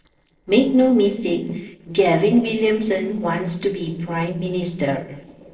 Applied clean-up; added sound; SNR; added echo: neural separator model SepFormer DNS4.